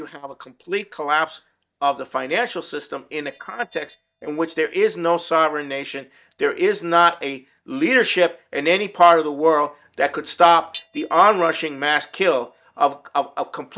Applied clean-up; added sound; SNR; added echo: neural mask model DeepFilterNet 3.